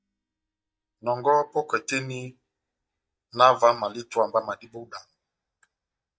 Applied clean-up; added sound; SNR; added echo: neural mask model DeepFilterNet 3.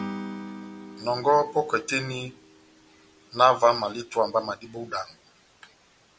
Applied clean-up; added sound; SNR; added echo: none; Acoustic guitar / Strum; 16 dB; none.